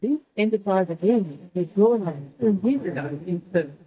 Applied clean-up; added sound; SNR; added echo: neural mask model DeepFilterNet 3.